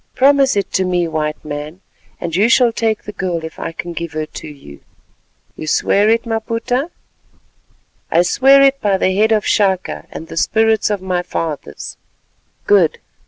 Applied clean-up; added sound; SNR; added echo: none; none; none; none.